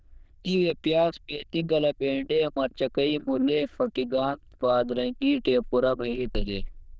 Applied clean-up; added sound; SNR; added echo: neural diffusion model UNIVERSE++.